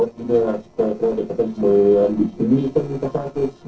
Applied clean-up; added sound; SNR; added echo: neural separator model SepFormer DNS4.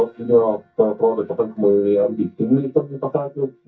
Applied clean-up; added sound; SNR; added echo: neural mask model DeepFilterNet 3.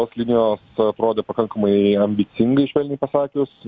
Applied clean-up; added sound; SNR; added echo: none; none; none; none.